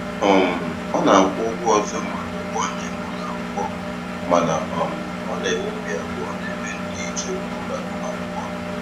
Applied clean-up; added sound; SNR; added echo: none; Engine; 4 dB; none.